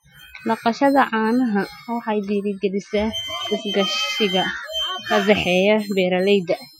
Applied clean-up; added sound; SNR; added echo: classical method Wiener filter.